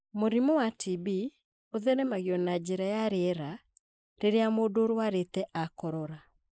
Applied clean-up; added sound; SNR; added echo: neural mask model Resemble Enhance denoiser.